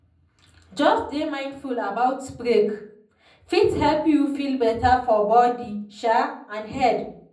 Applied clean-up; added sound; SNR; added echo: none; none; none; reverberation time 0.6 s.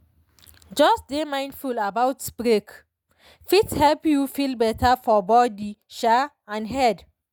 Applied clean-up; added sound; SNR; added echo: none; none; none; none.